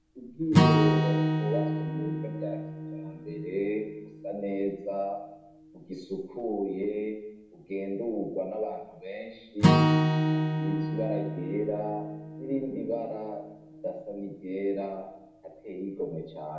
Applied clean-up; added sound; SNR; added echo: none; Acoustic guitar / Strum; -4 dB; reverberation time 0.7 s.